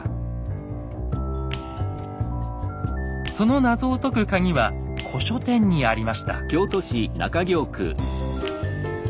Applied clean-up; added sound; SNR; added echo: none; Telephone; 17 dB; none.